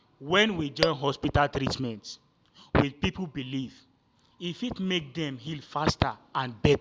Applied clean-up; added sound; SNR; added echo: none; Tap / Glass; 1 dB; none.